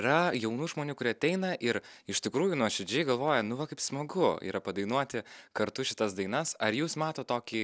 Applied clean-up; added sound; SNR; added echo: none; none; none; none.